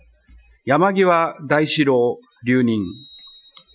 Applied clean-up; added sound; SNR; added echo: classical method Wiener filter.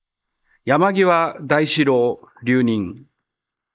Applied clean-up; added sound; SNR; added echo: neural mask model Resemble Enhance denoiser.